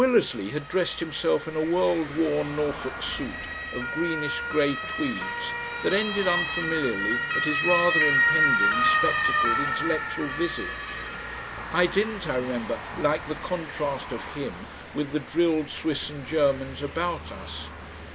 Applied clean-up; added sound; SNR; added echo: none; Motor vehicle (road) / Siren; 2 dB; none.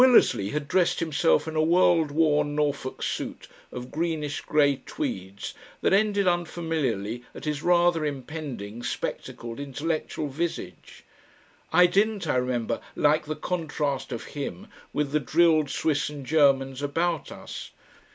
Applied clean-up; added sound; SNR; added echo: none; none; none; none.